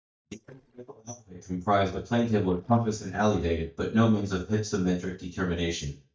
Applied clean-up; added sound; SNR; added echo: neural mask model DeepFilterNet 3.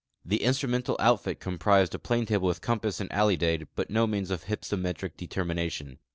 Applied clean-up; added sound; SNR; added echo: none; none; none; none.